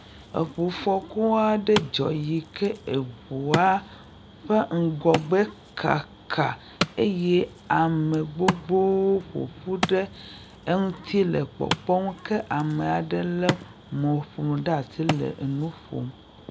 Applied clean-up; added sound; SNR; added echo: none; Wood; 10 dB; none.